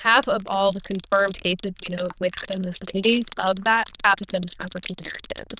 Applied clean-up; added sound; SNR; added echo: neural diffusion model UNIVERSE++.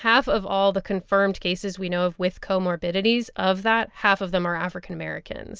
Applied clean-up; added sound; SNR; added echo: none; none; none; none.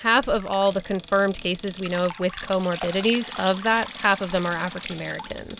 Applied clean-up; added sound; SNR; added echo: none; Drip + Cupboard open or close; 11 dB; none.